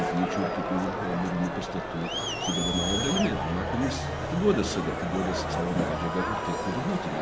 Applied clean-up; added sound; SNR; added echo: none; Crowd; 1 dB; none.